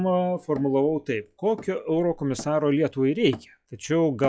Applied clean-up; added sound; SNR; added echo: classical method log-MMSE.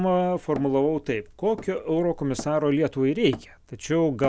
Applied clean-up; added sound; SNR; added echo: none; Hammer; 19 dB; none.